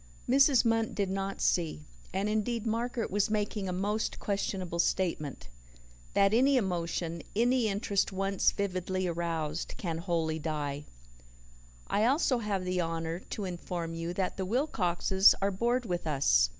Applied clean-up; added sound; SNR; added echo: none; none; none; none.